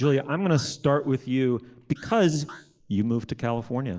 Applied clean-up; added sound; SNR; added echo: neural mask model Resemble Enhance denoiser.